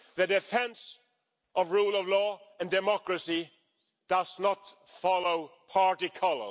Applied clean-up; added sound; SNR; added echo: none; none; none; none.